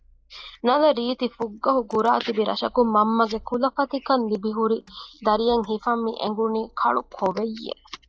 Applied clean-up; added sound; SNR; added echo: classical method log-MMSE.